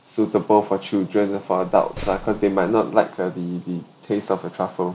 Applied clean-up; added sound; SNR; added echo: none; Slam; 14 dB; none.